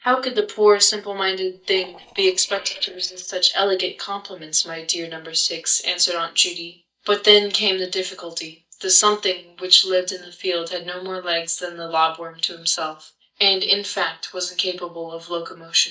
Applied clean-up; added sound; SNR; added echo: neural mask model DeepFilterNet 3.